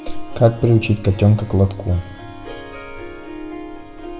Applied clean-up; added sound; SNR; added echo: none; Harp; 16 dB; reverberation time 0.9 s.